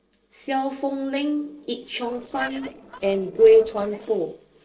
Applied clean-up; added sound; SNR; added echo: neural separator model SepFormer DNS4.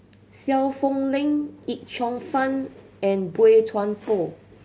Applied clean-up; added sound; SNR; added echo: none; none; none; none.